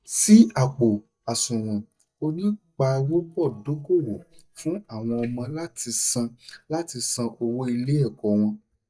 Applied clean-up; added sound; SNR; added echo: neural mask model DeepFilterNet 3.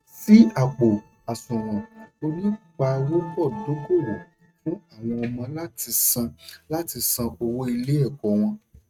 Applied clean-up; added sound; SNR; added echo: neural mask model RNNoise.